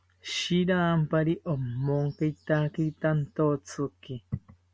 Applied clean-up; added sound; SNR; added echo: none; none; none; none.